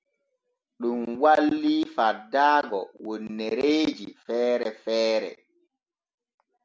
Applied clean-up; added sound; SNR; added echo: none; none; none; none.